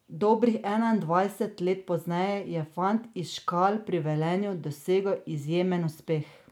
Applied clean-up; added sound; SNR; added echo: none; none; none; none.